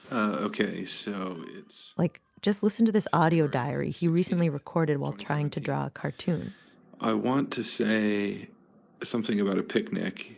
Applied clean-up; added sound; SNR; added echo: none; none; none; none.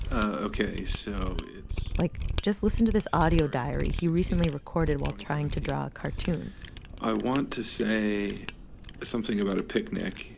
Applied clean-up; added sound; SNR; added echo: none; Mechanisms; 5 dB; none.